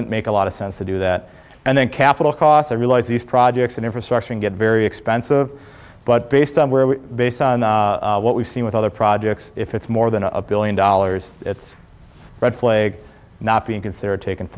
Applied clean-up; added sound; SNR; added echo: none; none; none; none.